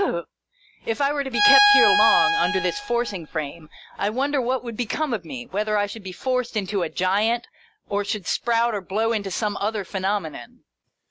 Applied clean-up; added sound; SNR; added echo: none; Bowed string instrument; -3 dB; none.